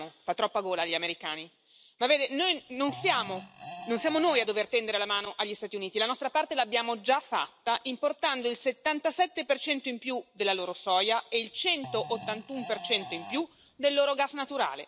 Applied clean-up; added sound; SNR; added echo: none; Fart; 14 dB; none.